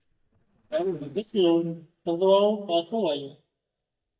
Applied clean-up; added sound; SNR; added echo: neural mask model DeepFilterNet 3.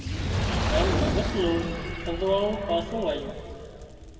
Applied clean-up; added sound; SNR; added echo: none; Fire; 0 dB; reverberation time 2.3 s.